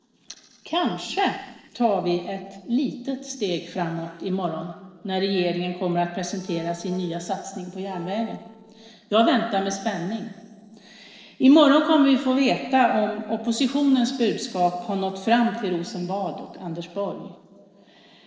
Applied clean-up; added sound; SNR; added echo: neural separator model SepFormer DNS4.